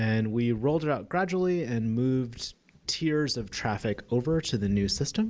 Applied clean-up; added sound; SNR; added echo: none; none; none; none.